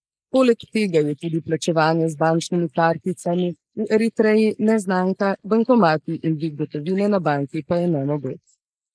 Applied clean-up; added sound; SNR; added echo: neural mask model Resemble Enhance denoiser.